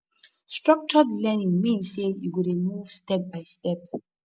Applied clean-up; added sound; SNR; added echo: none; none; none; none.